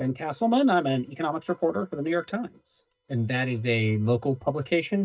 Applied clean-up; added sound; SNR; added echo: neural mask model DeepFilterNet 3.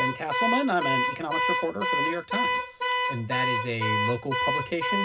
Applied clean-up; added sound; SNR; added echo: none; Alarm / Car; -3 dB; reverberation time 0.4 s.